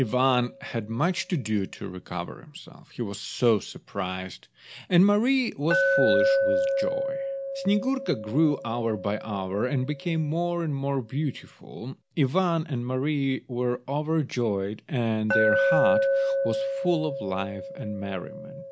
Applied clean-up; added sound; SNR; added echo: none; Glass; 3 dB; none.